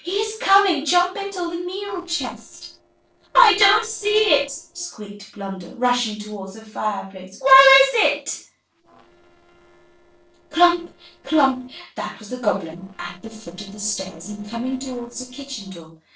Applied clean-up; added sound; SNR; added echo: neural separator model SepFormer DNS4.